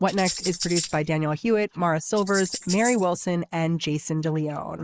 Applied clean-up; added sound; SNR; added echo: neural mask model Resemble Enhance denoiser.